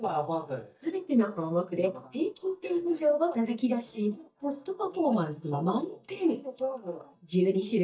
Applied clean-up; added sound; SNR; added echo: neural mask model DeepFilterNet 3.